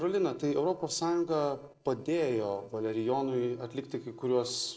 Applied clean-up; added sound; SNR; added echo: neural separator model SepFormer DNS4.